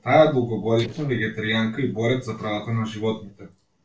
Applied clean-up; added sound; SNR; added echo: neural separator model SepFormer DNS4.